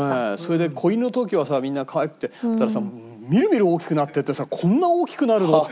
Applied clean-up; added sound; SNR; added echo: none; none; none; none.